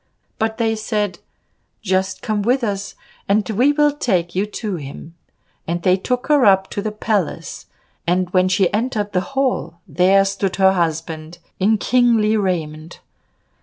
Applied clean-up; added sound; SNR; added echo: none; none; none; none.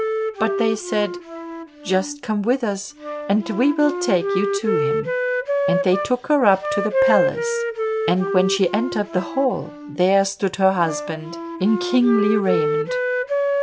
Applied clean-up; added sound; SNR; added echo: none; Wind instrument, woodwind instrument; 2 dB; none.